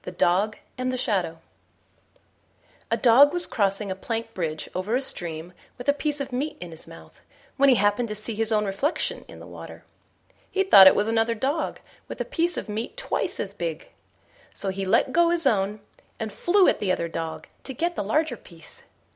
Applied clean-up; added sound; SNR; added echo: none; none; none; none.